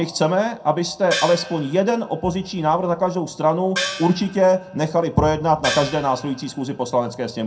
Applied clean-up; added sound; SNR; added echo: none; Gong; 11 dB; reverberation time 0.2 s.